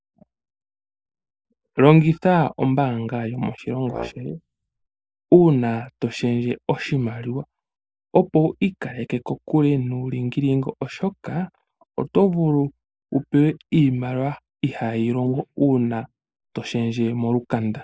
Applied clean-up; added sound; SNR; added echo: neural mask model Resemble Enhance denoiser.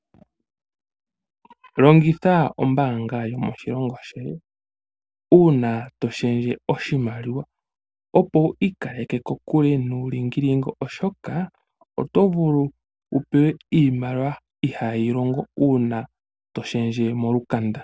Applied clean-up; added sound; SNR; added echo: none; none; none; none.